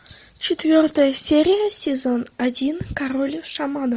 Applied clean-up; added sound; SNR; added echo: none; none; none; none.